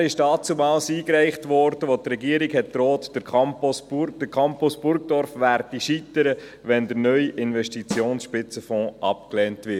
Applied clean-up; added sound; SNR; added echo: none; Snare drum; 15 dB; none.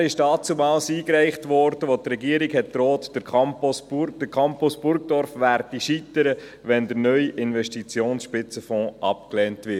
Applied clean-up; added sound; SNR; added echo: none; none; none; none.